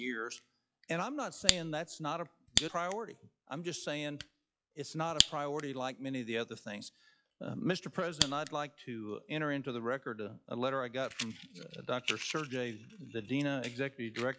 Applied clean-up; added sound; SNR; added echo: classical method log-MMSE.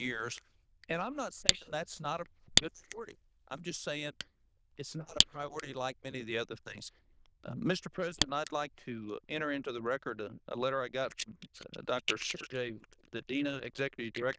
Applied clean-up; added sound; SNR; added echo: neural diffusion model UNIVERSE++.